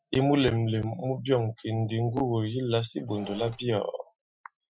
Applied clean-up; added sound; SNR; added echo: classical method Wiener filter.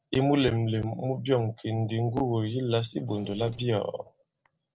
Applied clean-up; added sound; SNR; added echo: neural separator model SepFormer DNS4.